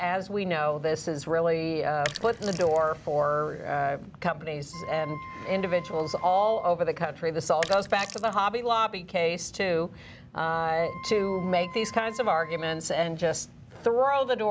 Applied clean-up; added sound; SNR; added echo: none; Sink (filling or washing) + Wind instrument, woodwind instrument; 15 dB; none.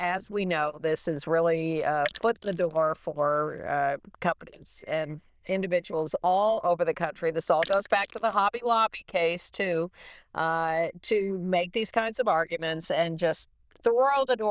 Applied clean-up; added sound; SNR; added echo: neural diffusion model UNIVERSE++.